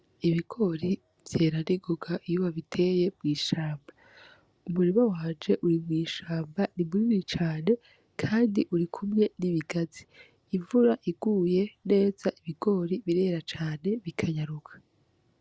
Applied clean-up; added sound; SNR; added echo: none; none; none; none.